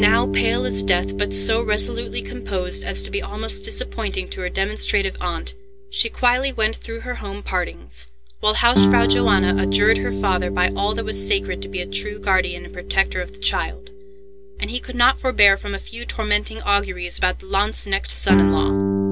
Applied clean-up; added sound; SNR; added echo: none; Guitar; 3 dB; none.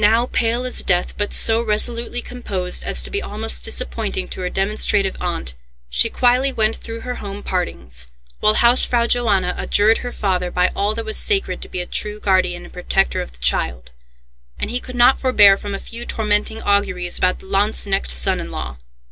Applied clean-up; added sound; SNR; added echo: none; none; none; none.